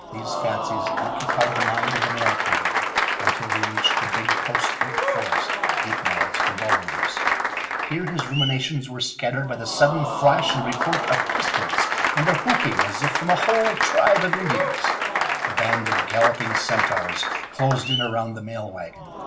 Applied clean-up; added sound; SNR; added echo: none; Applause; -2 dB; reverberation time 0.7 s.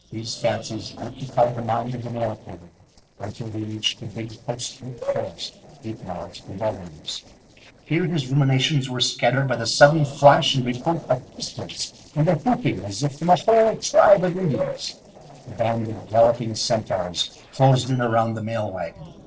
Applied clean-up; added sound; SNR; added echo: neural separator model SepFormer DNS4.